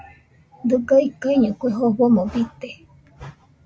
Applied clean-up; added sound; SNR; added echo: none; none; none; none.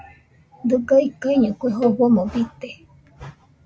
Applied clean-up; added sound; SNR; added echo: none; Cowbell; 11 dB; none.